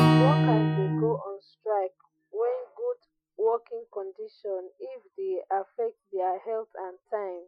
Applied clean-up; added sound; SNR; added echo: classical method Wiener filter.